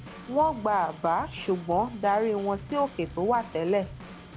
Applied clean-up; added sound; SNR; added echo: none; Drum / Drum kit; 16 dB; none.